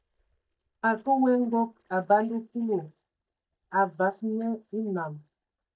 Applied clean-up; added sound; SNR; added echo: neural mask model DeepFilterNet 3.